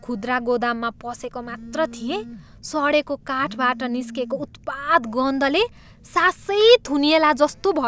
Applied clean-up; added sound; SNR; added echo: none; Telephone; 20 dB; none.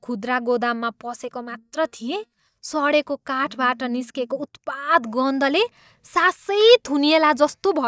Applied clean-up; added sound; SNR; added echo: neural mask model DeepFilterNet 3.